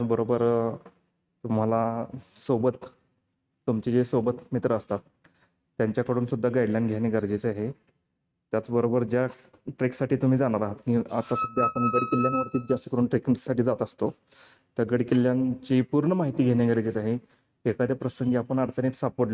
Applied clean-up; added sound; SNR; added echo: neural mask model RNNoise.